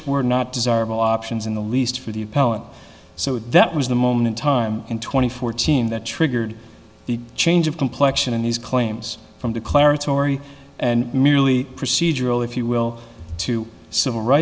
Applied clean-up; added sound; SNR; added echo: none; none; none; none.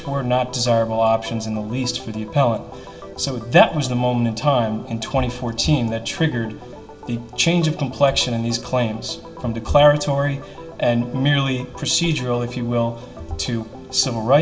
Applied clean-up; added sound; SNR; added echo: none; Organ; 17 dB; reverberation time 0.2 s.